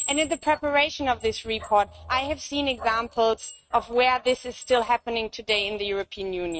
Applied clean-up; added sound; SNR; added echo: neural mask model RNNoise.